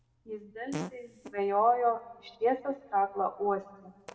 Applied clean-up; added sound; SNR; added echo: none; Fart; 16 dB; reverberation time 1.1 s.